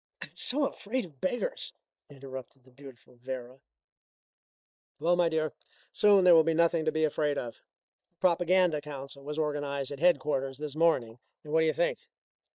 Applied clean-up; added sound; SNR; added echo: neural mask model DeepFilterNet 3.